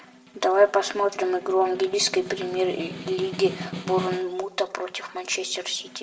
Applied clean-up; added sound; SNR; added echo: none; Snare drum; 14 dB; reverberation time 0.6 s.